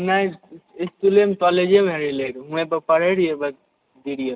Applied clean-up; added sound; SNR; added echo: none; none; none; none.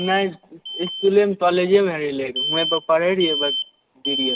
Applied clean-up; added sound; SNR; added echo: none; Alarm; 7 dB; none.